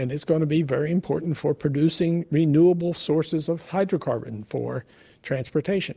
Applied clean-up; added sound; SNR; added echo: none; none; none; none.